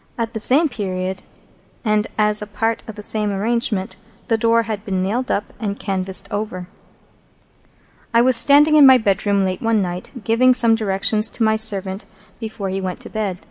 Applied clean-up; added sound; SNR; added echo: none; none; none; none.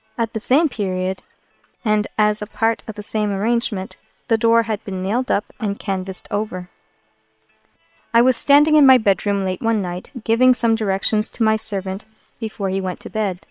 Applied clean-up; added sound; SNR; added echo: neural separator model SepFormer WHAM!.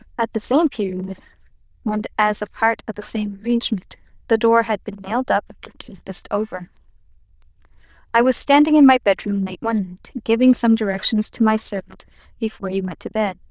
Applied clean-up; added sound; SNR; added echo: neural diffusion model UNIVERSE++.